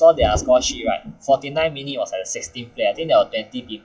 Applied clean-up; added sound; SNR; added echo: classical method WPE with log-MMSE.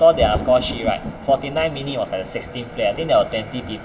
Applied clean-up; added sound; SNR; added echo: none; Thunder; 12 dB; reverberation time 0.7 s.